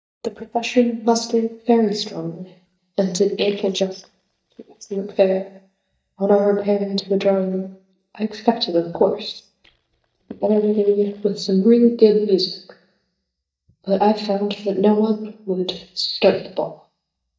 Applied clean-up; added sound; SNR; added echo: neural mask model DeepFilterNet 3.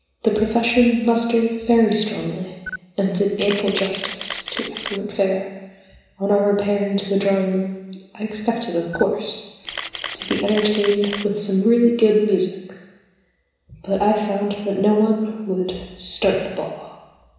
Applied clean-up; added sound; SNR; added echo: none; Camera; 10 dB; reverberation time 1.0 s.